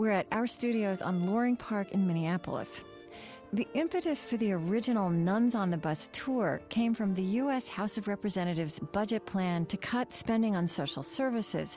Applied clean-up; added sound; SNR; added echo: none; none; none; none.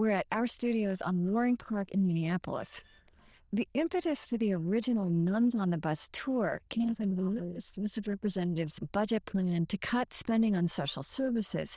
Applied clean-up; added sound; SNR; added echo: neural diffusion model UNIVERSE++.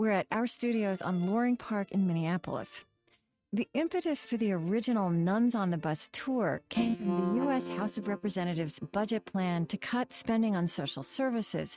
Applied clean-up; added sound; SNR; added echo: neural mask model RNNoise.